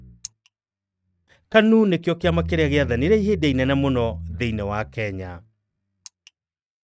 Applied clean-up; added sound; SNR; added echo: neural mask model RNNoise.